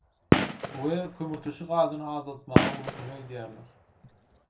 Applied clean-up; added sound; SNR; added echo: none; Gunshot, gunfire; -4 dB; reverberation time 0.2 s.